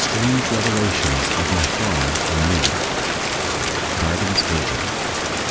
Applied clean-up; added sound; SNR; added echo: none; Rain; -3 dB; none.